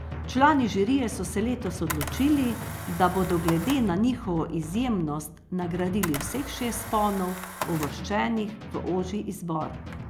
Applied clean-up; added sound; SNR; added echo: none; Drum + Camera; 9 dB; none.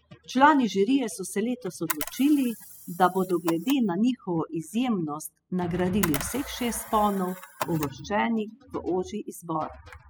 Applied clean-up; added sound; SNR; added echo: classical method spectral subtraction.